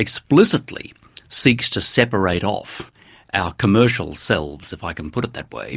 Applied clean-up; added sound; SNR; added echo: none; none; none; none.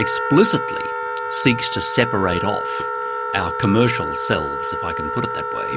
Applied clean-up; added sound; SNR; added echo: none; Wind instrument, woodwind instrument; 3 dB; none.